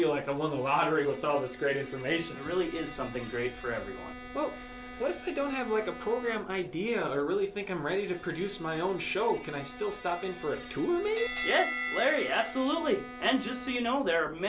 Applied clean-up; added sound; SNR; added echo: none; Bowed string instrument; 15 dB; none.